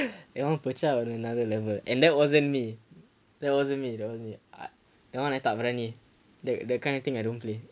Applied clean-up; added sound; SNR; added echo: none; none; none; none.